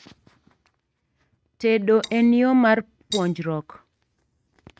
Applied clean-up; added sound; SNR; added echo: neural mask model RNNoise.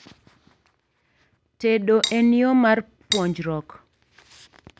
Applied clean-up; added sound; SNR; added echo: none; Cutlery, silverware; 7 dB; none.